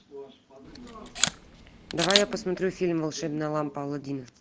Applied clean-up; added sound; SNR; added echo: none; Camera; 1 dB; none.